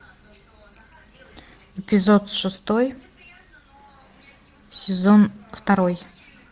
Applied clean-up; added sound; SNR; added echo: none; none; none; none.